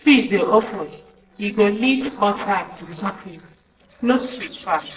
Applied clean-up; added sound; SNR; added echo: neural separator model SepFormer DNS4.